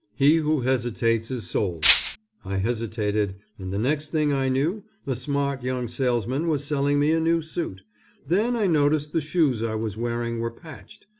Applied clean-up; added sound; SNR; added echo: none; Rattle (instrument); -2 dB; none.